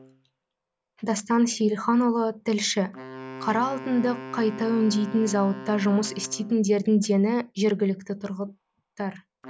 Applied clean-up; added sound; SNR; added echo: none; Wind instrument, woodwind instrument; 17 dB; none.